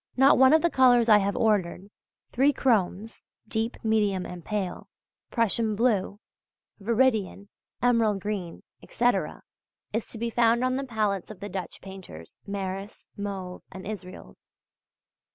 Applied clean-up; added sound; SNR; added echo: none; none; none; none.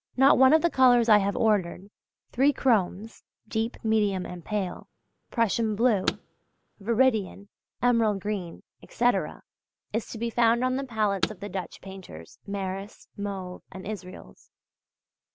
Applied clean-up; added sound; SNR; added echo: none; Car; 13 dB; none.